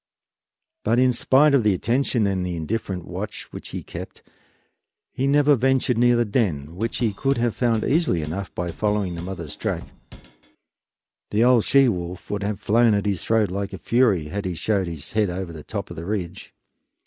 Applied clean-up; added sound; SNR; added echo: none; Drum / Drum kit; 19 dB; none.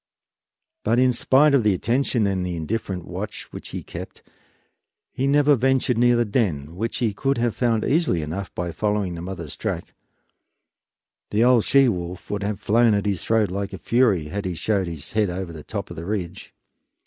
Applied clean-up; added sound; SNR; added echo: none; none; none; none.